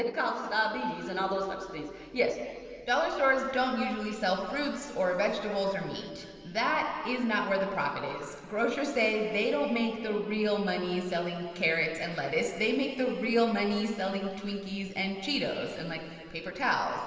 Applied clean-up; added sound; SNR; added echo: none; none; none; reverberation time 2.5 s.